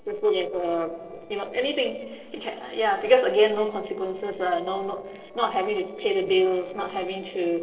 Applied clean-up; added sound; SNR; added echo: neural separator model SepFormer DNS4.